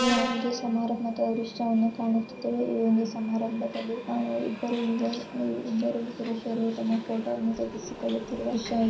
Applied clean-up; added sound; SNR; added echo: none; Subway, metro, underground; 11 dB; reverberation time 0.3 s.